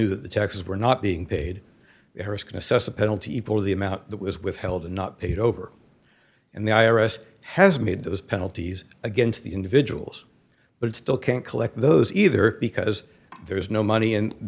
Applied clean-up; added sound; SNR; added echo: none; none; none; none.